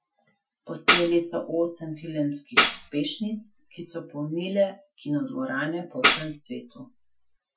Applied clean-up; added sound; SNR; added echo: classical method Wiener filter.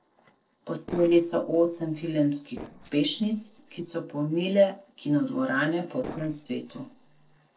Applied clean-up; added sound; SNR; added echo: neural separator model SepFormer DNS4.